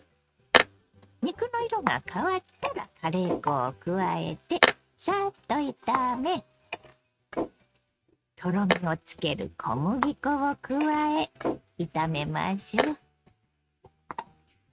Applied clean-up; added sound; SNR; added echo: neural mask model RNNoise.